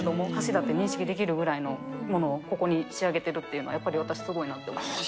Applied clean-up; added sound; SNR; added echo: none; none; none; none.